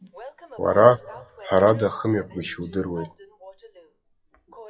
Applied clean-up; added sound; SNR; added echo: classical method WPE with log-MMSE.